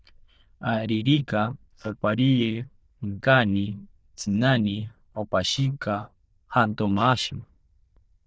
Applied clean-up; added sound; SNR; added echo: neural diffusion model UNIVERSE++.